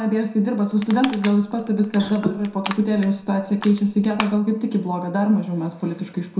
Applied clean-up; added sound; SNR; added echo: none; Crushing; 15 dB; reverberation time 0.6 s.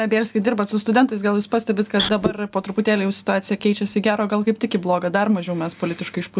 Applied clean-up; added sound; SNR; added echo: none; none; none; none.